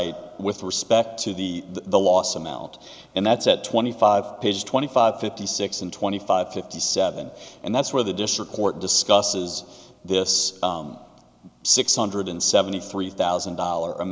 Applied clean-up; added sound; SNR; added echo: none; none; none; none.